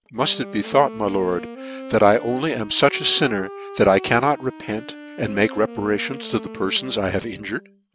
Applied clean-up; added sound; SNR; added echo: none; Wind instrument, woodwind instrument; 15 dB; none.